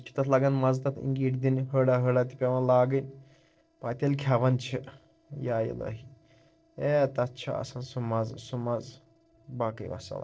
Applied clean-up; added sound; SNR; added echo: neural separator model SepFormer DNS4.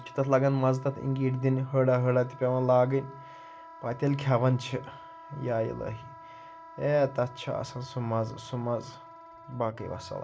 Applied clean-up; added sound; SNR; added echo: none; Wind instrument, woodwind instrument; 19 dB; none.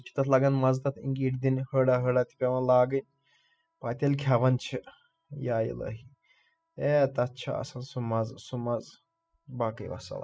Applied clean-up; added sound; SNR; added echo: classical method spectral subtraction.